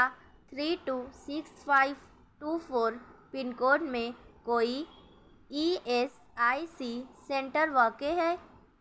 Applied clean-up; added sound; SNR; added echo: none; none; none; none.